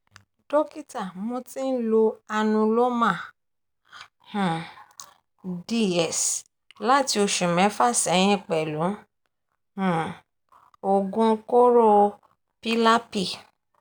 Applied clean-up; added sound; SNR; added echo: none; none; none; none.